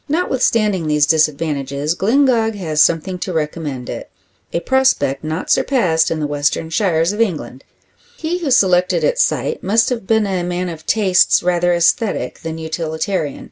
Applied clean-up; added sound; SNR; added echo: none; none; none; none.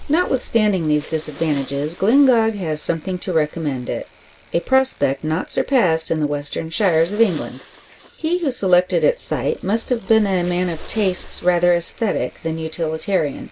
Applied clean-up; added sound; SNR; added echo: none; Respiratory sounds + Bicycle; 17 dB; none.